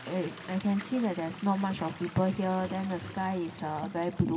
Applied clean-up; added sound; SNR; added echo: none; Toilet flush; 12 dB; reverberation time 2.4 s.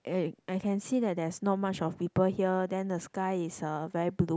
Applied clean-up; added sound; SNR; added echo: none; none; none; none.